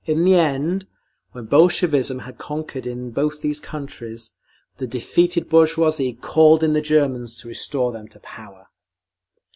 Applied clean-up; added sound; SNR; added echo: none; none; none; none.